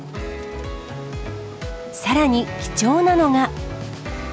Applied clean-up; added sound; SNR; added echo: none; none; none; none.